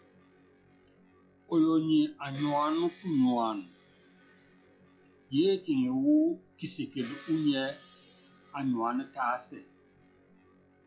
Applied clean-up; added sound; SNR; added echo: classical method log-MMSE.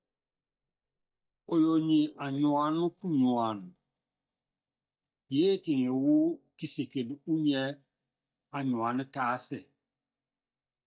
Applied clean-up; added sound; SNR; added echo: neural mask model DeepFilterNet 3.